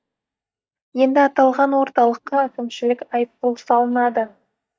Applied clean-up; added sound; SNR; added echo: neural mask model DeepFilterNet 3.